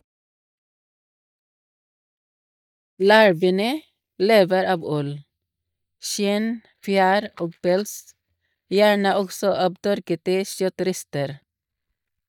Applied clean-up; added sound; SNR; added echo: neural mask model DeepFilterNet 3.